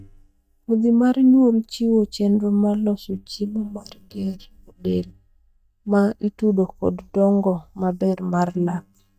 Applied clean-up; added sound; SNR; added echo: neural mask model DeepFilterNet 3.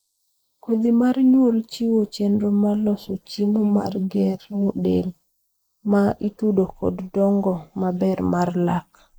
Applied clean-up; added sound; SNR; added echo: neural mask model Resemble Enhance denoiser.